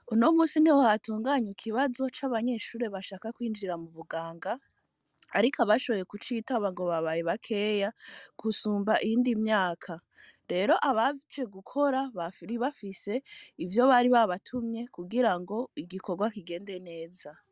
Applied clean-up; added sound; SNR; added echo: none; none; none; none.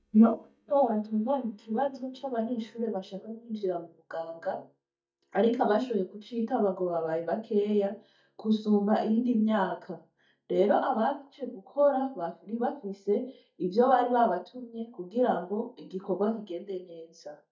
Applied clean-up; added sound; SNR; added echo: neural mask model DeepFilterNet 3.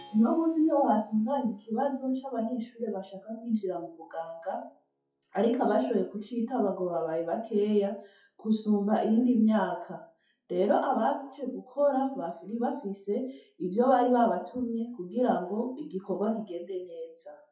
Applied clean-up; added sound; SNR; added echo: classical method WPE with log-MMSE.